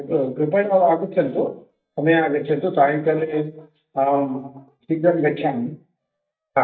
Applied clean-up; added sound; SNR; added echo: neural mask model DeepFilterNet 3.